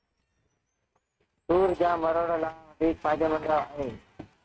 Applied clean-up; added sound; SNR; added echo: neural mask model RNNoise.